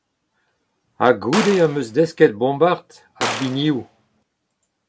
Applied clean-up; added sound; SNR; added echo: none; Gunshot, gunfire; 10 dB; none.